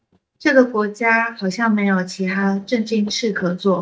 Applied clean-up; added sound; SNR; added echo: neural mask model DeepFilterNet 3.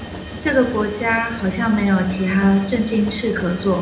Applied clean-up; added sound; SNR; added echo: none; Mechanisms; 12 dB; reverberation time 0.7 s.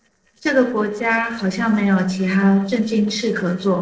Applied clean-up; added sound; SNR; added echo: neural separator model SepFormer DNS4.